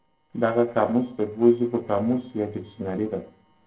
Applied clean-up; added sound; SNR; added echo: neural separator model SepFormer DNS4.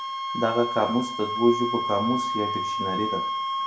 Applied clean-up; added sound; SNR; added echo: none; Wind instrument, woodwind instrument; 2 dB; reverberation time 0.5 s.